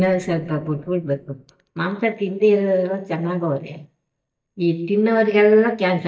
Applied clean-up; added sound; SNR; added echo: neural mask model DeepFilterNet 3.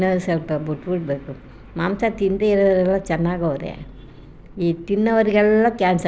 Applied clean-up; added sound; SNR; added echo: none; none; none; none.